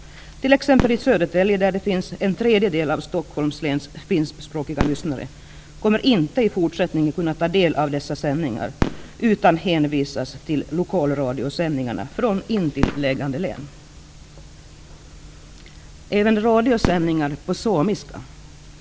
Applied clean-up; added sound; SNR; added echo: none; Fireworks; 12 dB; none.